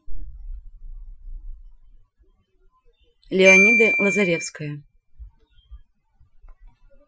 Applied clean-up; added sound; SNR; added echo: classical method Wiener filter.